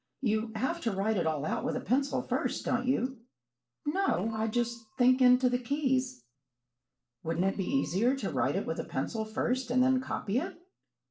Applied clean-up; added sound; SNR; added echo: neural separator model SepFormer DNS4.